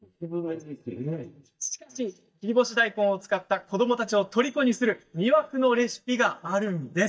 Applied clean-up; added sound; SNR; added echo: neural mask model DeepFilterNet 3.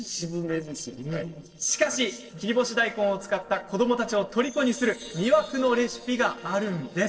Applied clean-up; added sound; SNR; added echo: neural separator model SepFormer DNS4.